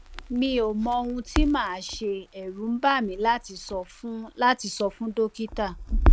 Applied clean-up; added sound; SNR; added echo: none; Crackle; 1 dB; none.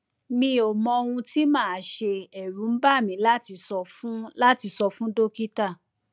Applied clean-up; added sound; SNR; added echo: none; none; none; none.